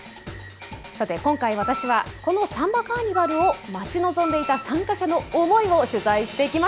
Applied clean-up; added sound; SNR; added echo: none; Wind instrument, woodwind instrument; 10 dB; none.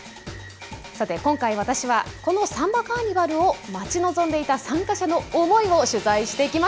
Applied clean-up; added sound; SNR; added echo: none; none; none; none.